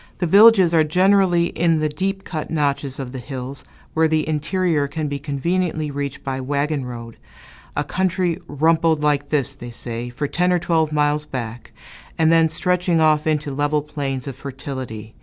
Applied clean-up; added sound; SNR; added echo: none; none; none; none.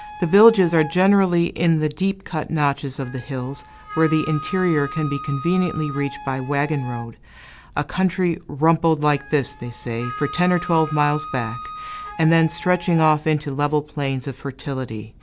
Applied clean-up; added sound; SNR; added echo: none; Wind instrument, woodwind instrument; 15 dB; none.